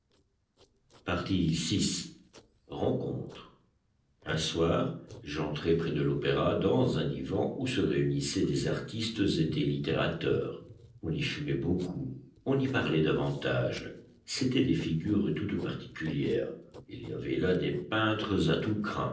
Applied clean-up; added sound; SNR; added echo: neural separator model SepFormer DNS4.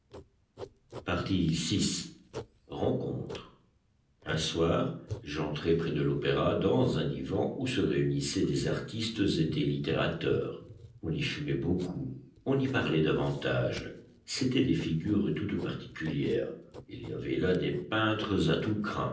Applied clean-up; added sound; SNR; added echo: none; Writing; 19 dB; reverberation time 0.6 s.